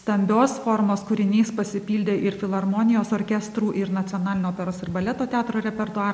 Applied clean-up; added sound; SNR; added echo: none; none; none; none.